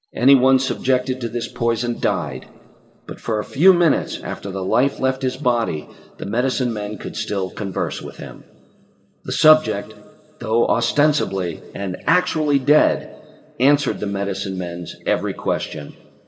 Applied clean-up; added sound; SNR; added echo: none; none; none; reverberation time 1.9 s.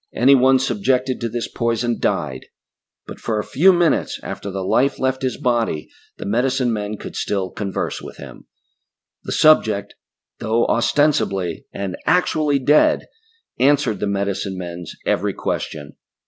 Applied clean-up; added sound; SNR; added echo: none; none; none; none.